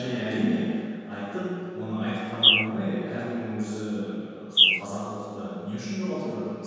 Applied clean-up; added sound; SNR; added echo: none; Bird; -4 dB; reverberation time 1.9 s.